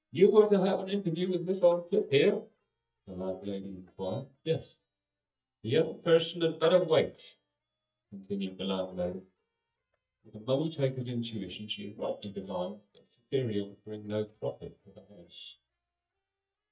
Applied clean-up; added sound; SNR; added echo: neural mask model DeepFilterNet 3.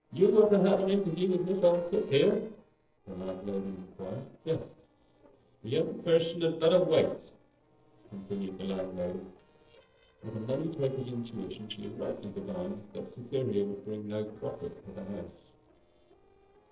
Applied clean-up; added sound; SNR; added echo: neural separator model SepFormer DNS4.